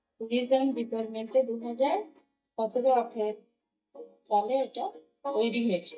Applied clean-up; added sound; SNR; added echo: neural mask model DeepFilterNet 3.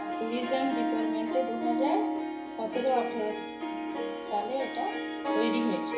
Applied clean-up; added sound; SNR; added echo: none; Harp; 0 dB; reverberation time 0.8 s.